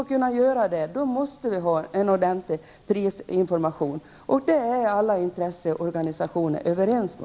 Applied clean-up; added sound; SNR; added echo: none; none; none; none.